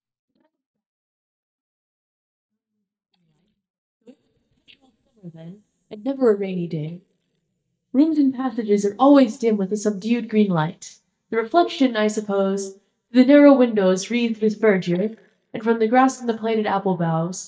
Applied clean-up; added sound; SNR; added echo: neural mask model DeepFilterNet 3.